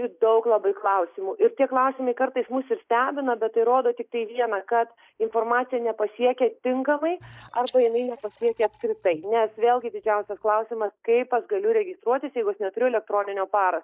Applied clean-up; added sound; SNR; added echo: neural mask model DeepFilterNet 3.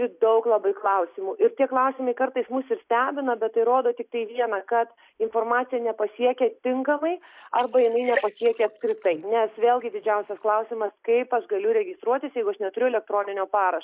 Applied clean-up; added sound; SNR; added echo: neural mask model Resemble Enhance denoiser.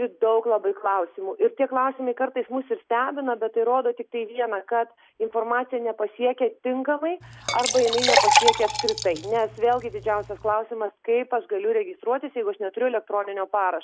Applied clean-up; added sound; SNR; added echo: none; Liquid; 0 dB; none.